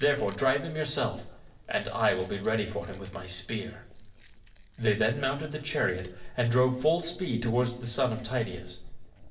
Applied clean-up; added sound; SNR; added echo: none; Chewing, mastication; 17 dB; reverberation time 0.7 s.